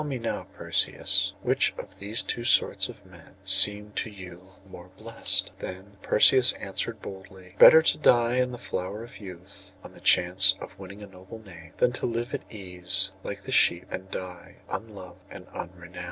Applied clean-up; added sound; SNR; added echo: none; none; none; none.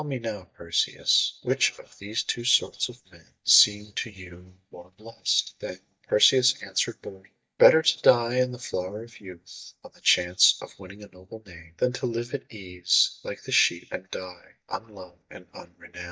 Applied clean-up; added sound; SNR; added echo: neural mask model DeepFilterNet 3.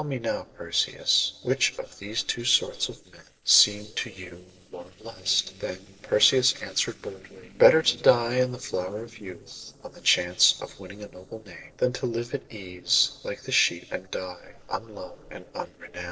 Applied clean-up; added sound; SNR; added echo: neural separator model SepFormer DNS4.